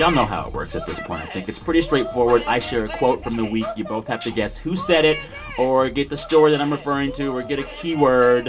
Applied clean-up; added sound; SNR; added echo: none; Tambourine; 5 dB; reverberation time 0.2 s.